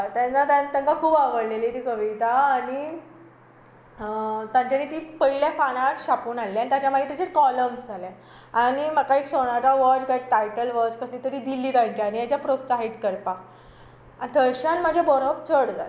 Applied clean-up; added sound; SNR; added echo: none; none; none; none.